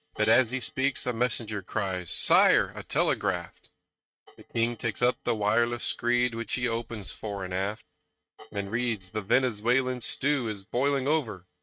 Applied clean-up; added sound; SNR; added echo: neural mask model RNNoise.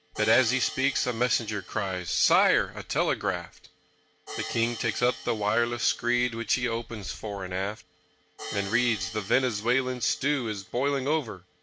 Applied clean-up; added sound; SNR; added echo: none; Hi-hat; 15 dB; none.